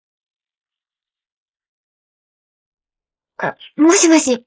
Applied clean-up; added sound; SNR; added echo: neural mask model Resemble Enhance denoiser.